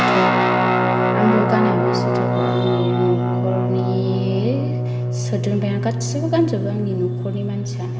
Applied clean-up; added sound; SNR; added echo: none; Guitar; -4 dB; reverberation time 2.2 s.